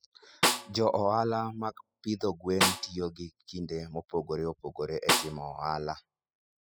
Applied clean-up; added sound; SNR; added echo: classical method spectral subtraction.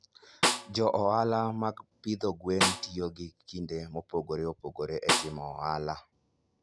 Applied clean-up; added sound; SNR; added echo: none; Snare drum; 0 dB; none.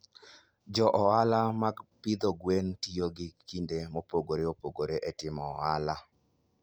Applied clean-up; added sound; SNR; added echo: none; none; none; none.